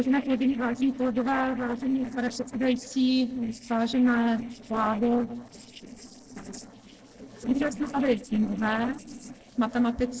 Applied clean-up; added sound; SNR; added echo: neural separator model SepFormer DNS4.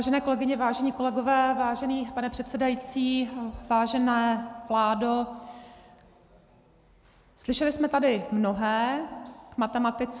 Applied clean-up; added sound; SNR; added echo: none; none; none; none.